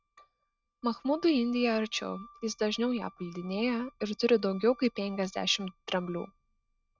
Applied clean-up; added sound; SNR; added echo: neural mask model RNNoise.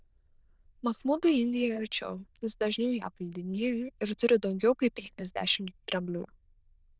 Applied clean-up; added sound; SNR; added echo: neural diffusion model UNIVERSE++.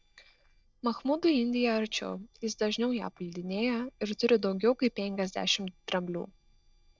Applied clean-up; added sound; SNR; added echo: neural separator model SepFormer DNS4.